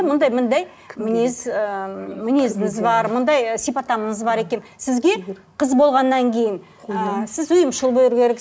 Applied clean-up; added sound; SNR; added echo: none; none; none; none.